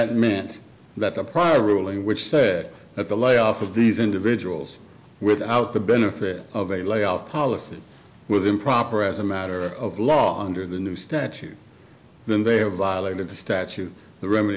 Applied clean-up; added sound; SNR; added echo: none; none; none; none.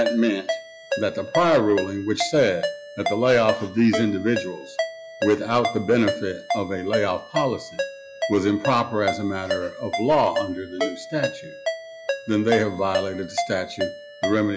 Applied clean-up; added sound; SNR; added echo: classical method log-MMSE.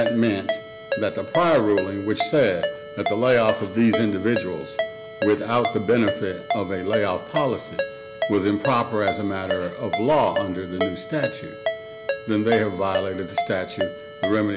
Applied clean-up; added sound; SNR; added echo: none; Ringtone; 6 dB; none.